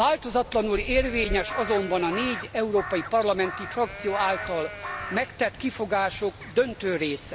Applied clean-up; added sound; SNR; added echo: none; Livestock, farm animals, working animals + Crow; 10 dB; none.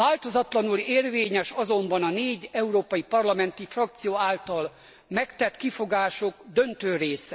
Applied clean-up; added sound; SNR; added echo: none; none; none; none.